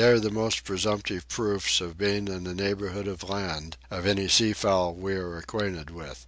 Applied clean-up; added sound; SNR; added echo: none; none; none; none.